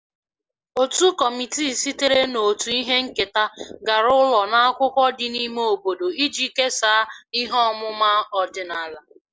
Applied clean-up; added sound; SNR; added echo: none; none; none; none.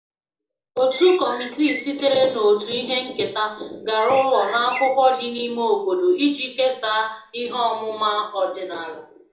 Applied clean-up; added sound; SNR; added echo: none; Bird; 14 dB; reverberation time 1.0 s.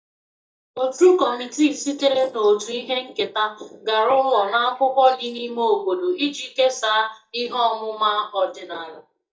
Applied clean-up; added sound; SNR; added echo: neural mask model DeepFilterNet 3.